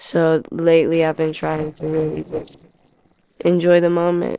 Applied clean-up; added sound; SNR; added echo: neural separator model SepFormer DNS4.